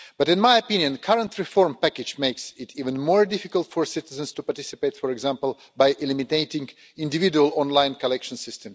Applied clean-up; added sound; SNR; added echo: none; none; none; none.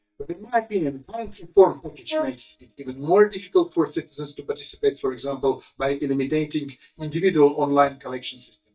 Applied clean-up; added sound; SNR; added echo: neural mask model DeepFilterNet 3.